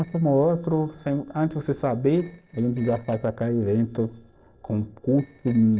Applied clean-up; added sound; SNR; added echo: neural separator model SepFormer DNS4.